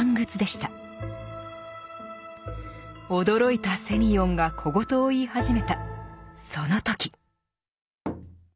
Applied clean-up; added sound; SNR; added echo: none; none; none; none.